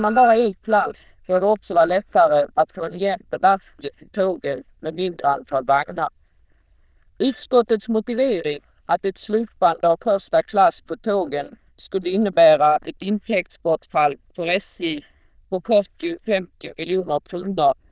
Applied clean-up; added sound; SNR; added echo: neural diffusion model UNIVERSE++.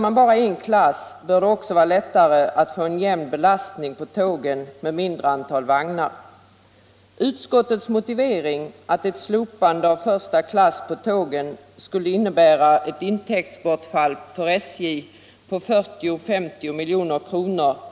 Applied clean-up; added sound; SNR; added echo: none; none; none; none.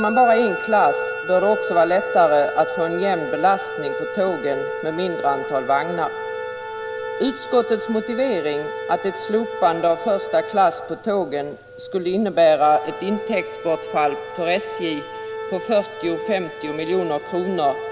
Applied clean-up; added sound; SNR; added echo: none; Organ + Musical instrument; 7 dB; none.